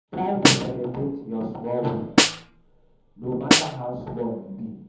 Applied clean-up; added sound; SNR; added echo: none; Snare drum; -4 dB; reverberation time 1.0 s.